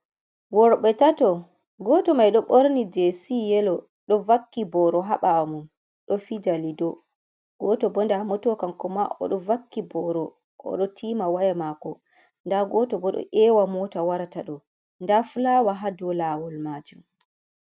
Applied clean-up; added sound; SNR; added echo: none; none; none; none.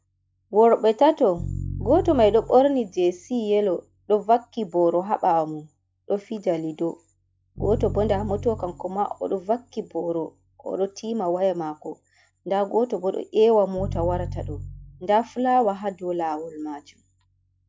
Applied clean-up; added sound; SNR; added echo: classical method log-MMSE.